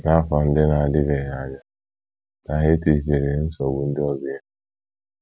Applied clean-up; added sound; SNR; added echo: none; none; none; none.